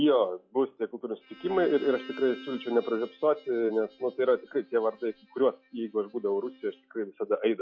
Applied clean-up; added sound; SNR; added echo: classical method log-MMSE.